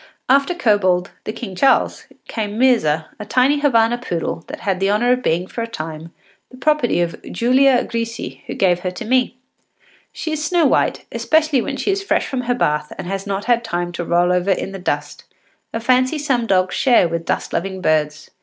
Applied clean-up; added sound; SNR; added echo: none; none; none; none.